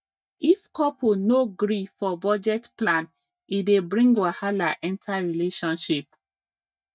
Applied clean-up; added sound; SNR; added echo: neural mask model DeepFilterNet 3.